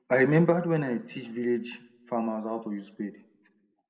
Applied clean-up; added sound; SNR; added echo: none; none; none; reverberation time 0.6 s.